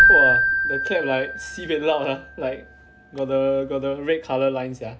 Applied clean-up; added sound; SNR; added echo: none; Keyboard (musical); -2 dB; none.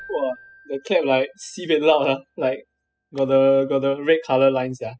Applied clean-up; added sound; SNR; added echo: classical method spectral subtraction.